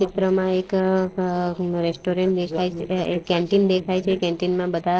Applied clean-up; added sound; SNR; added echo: neural separator model SepFormer DNS4.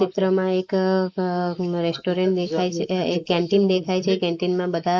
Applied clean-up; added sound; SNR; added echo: neural mask model Resemble Enhance denoiser.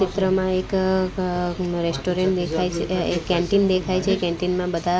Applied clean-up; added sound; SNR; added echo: none; none; none; none.